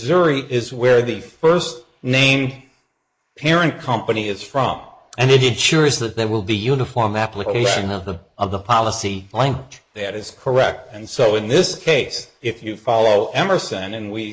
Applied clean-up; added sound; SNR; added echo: neural mask model Resemble Enhance denoiser.